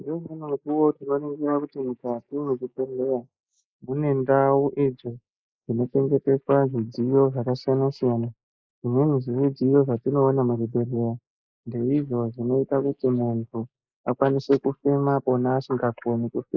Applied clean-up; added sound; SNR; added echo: neural mask model Resemble Enhance denoiser.